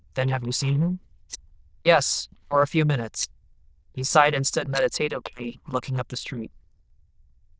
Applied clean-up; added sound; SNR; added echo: neural diffusion model UNIVERSE++.